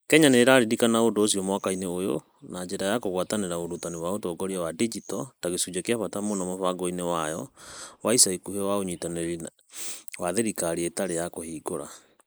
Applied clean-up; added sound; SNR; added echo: neural mask model Resemble Enhance denoiser.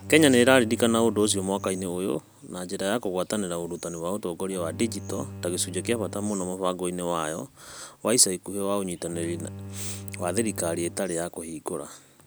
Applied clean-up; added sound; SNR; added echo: none; Bowed string instrument; 15 dB; none.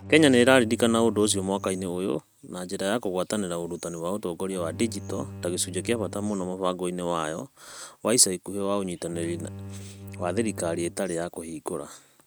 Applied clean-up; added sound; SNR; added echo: neural mask model RNNoise.